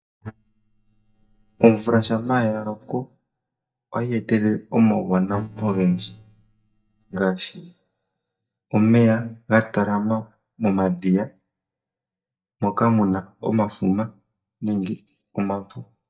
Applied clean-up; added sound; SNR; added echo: neural mask model DeepFilterNet 3.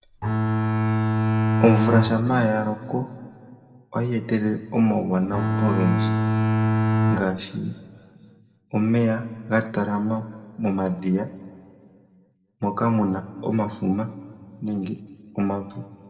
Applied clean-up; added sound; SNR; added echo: none; Bowed string instrument; -4 dB; reverberation time 1.5 s.